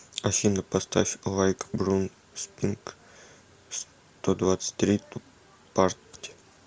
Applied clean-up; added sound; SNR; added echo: none; none; none; none.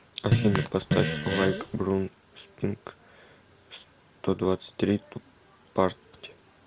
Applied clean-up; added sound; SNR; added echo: none; Fart; -2 dB; none.